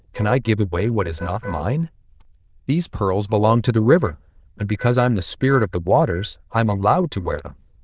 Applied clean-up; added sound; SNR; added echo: neural diffusion model UNIVERSE++.